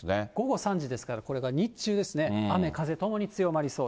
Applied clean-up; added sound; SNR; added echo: none; none; none; none.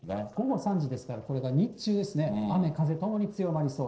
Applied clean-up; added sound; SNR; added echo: neural separator model SepFormer DNS4.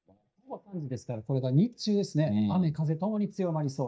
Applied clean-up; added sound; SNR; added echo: neural mask model DeepFilterNet 3.